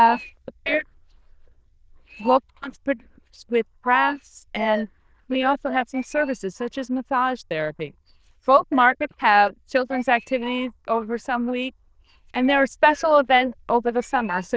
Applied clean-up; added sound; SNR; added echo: neural diffusion model UNIVERSE++.